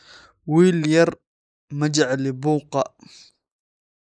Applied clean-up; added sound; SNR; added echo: neural mask model Resemble Enhance denoiser.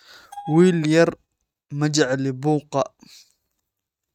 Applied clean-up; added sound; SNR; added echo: neural mask model RNNoise.